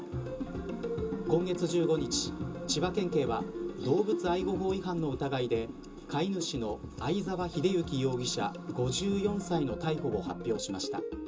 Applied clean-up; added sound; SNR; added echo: none; Organ; 12 dB; reverberation time 0.2 s.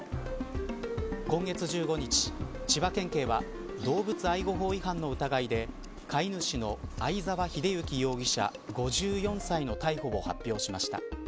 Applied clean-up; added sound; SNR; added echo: none; none; none; none.